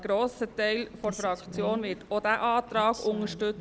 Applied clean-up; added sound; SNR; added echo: none; Rain; 14 dB; none.